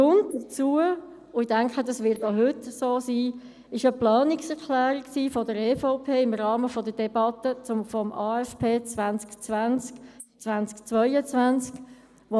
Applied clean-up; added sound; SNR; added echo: neural mask model Resemble Enhance denoiser.